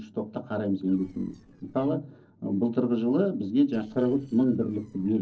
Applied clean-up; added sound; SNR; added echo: neural separator model SepFormer DNS4.